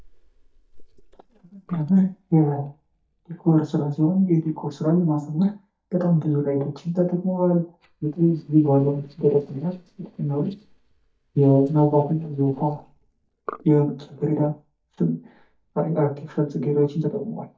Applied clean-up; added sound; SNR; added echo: neural mask model DeepFilterNet 3.